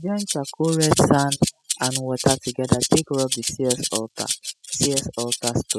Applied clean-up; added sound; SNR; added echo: classical method spectral subtraction.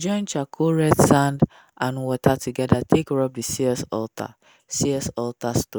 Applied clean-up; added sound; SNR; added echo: none; none; none; none.